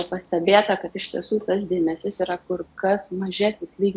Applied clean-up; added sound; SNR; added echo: none; none; none; none.